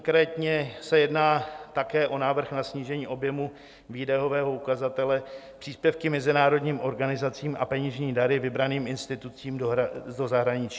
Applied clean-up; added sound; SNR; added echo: none; none; none; none.